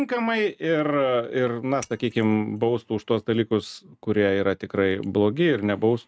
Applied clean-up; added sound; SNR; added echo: neural mask model RNNoise.